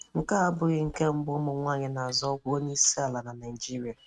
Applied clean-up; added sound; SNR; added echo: neural mask model RNNoise.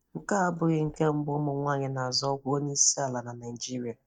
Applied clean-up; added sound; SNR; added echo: neural mask model DeepFilterNet 3.